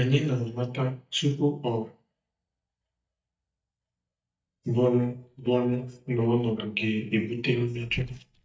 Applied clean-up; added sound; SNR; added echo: neural mask model DeepFilterNet 3.